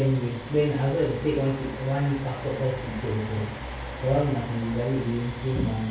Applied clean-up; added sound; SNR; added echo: none; Domestic sounds, home sounds; 13 dB; reverberation time 0.6 s.